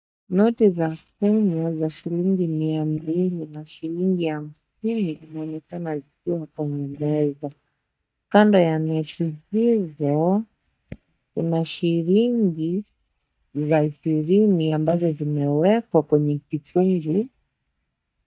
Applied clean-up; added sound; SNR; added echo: neural mask model DeepFilterNet 3.